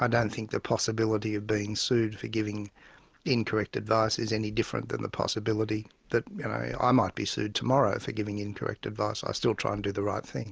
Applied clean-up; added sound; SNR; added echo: none; none; none; none.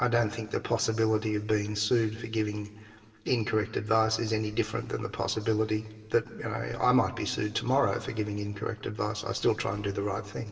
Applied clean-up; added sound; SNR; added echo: none; none; none; reverberation time 2.0 s.